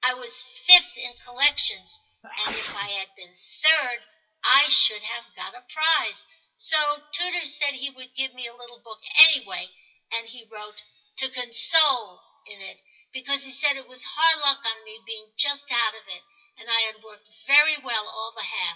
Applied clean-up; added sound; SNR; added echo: classical method WPE with log-MMSE.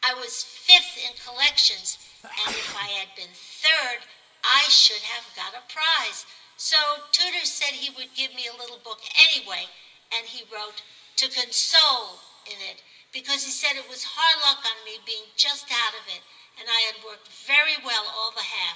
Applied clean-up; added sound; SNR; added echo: none; Sneeze; 14 dB; reverberation time 2.8 s.